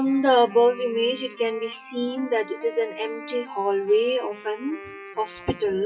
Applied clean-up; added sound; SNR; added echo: classical method WPE with log-MMSE.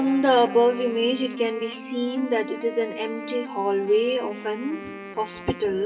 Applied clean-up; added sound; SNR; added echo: none; Wind instrument, woodwind instrument; 14 dB; reverberation time 2.8 s.